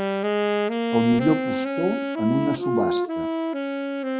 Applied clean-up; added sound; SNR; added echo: none; Wind instrument, woodwind instrument; -2 dB; none.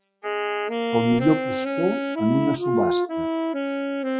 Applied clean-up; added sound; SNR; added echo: classical method Wiener filter.